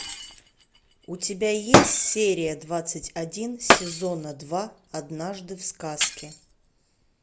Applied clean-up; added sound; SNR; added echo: none; Shatter; -2 dB; none.